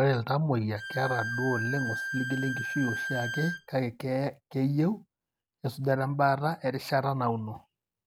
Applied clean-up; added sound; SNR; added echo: none; Bowed string instrument; 6 dB; none.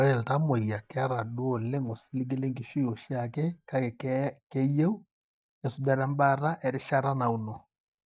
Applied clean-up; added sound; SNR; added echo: neural mask model DeepFilterNet 3.